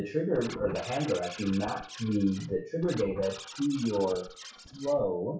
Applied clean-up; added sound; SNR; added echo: classical method WPE with log-MMSE.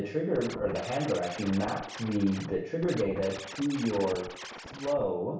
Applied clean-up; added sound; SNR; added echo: none; Scratching (performance technique); 12 dB; reverberation time 0.6 s.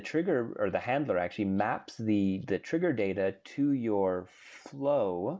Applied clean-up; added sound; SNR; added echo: none; none; none; none.